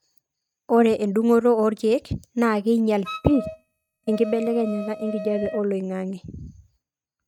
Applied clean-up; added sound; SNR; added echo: neural mask model RNNoise.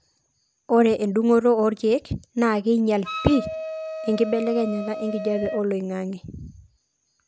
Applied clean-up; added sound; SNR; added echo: none; Wind instrument, woodwind instrument; 10 dB; none.